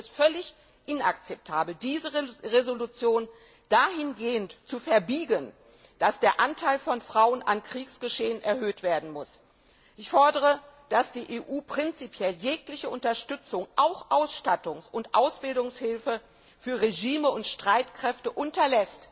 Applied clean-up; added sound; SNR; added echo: none; none; none; none.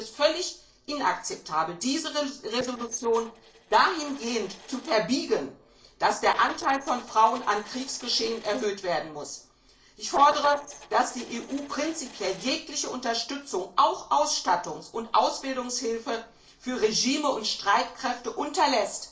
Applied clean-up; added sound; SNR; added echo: neural separator model SepFormer DNS4.